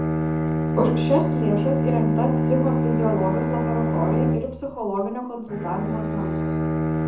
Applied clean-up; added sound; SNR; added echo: none; Bowed string instrument; -4 dB; reverberation time 0.6 s.